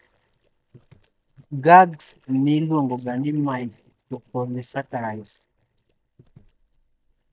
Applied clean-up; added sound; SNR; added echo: neural mask model DeepFilterNet 3.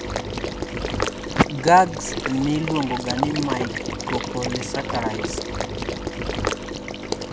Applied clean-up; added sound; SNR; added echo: none; Water / Liquid; 2 dB; none.